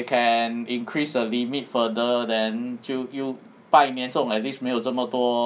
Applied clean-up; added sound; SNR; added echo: none; none; none; none.